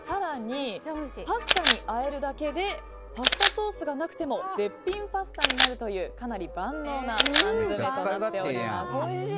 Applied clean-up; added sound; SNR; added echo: none; Camera; -3 dB; none.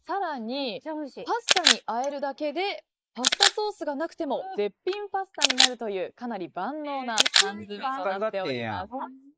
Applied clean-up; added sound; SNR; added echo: neural mask model Resemble Enhance denoiser.